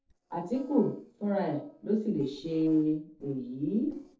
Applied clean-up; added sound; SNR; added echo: neural separator model SepFormer DNS4.